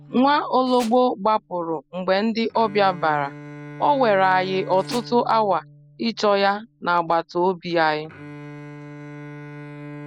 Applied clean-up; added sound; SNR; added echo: none; Tools + Bowed string instrument; 18 dB; none.